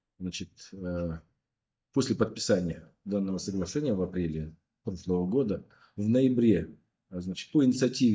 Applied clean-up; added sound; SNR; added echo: neural mask model DeepFilterNet 3.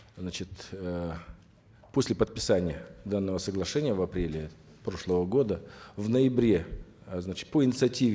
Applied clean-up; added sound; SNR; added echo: none; none; none; none.